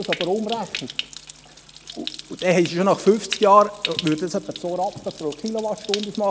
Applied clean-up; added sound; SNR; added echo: none; Stream; 11 dB; none.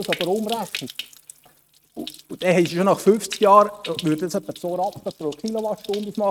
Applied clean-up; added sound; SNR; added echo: neural mask model RNNoise.